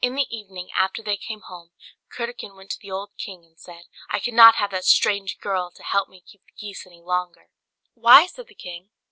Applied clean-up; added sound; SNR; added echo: none; none; none; none.